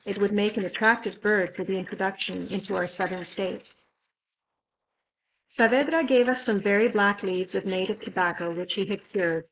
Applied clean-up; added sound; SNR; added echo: neural mask model Resemble Enhance denoiser.